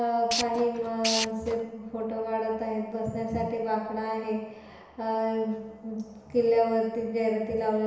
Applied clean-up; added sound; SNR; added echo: none; Tools; 6 dB; reverberation time 1.0 s.